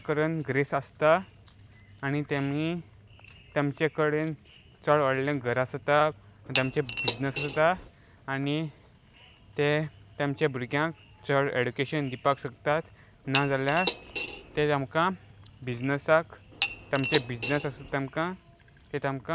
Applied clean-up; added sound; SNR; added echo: none; Cutlery, silverware / Dishes, pots, and pans; 6 dB; none.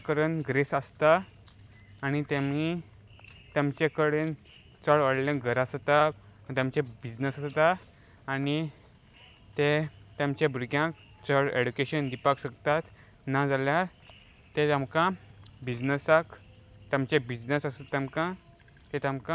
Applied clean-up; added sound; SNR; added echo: none; none; none; none.